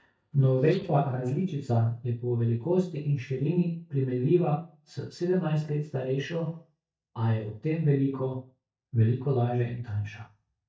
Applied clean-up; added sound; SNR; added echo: neural mask model DeepFilterNet 3.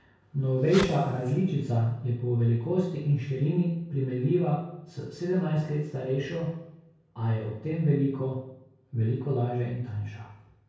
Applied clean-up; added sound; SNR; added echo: none; Fireworks; 11 dB; reverberation time 0.6 s.